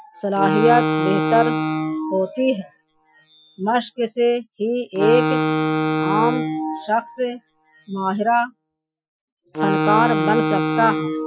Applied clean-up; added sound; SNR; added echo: classical method Wiener filter.